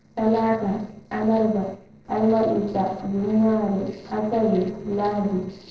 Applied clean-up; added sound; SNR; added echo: neural separator model SepFormer DNS4.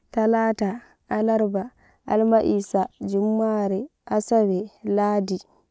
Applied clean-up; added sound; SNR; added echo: none; none; none; none.